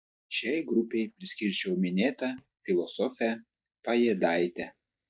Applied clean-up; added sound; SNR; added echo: neural mask model DeepFilterNet 3.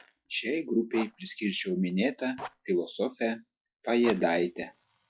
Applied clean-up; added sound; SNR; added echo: classical method log-MMSE.